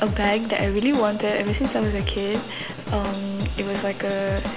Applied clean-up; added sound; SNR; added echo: none; Drum / Drum kit; 6 dB; none.